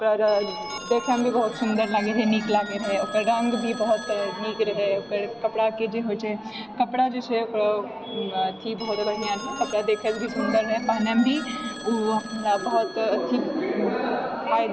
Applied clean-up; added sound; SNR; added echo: none; Telephone; 14 dB; none.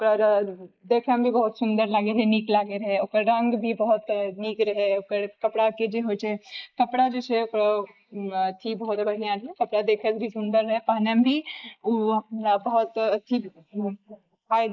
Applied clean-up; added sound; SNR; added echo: neural mask model Resemble Enhance denoiser.